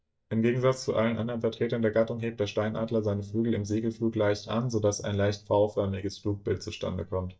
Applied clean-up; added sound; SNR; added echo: neural mask model DeepFilterNet 3.